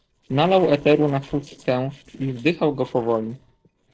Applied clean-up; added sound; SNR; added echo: neural separator model SepFormer DNS4.